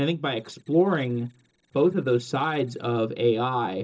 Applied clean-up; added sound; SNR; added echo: neural separator model SepFormer DNS4.